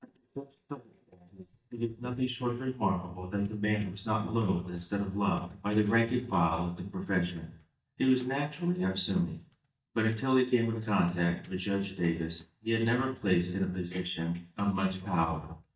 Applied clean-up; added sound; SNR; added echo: neural mask model DeepFilterNet 3.